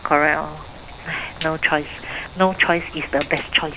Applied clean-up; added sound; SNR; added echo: none; Rain; 15 dB; none.